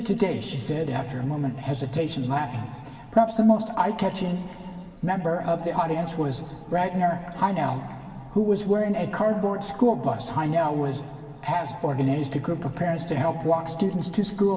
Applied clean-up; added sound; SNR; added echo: none; none; none; reverberation time 2.3 s.